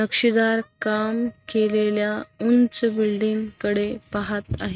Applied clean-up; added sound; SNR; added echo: neural mask model RNNoise.